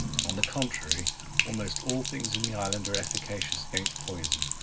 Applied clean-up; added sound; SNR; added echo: none; Sink (filling or washing); -3 dB; reverberation time 0.4 s.